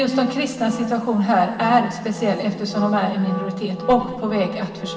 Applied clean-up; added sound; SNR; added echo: none; Wind instrument, woodwind instrument; 12 dB; reverberation time 2.5 s.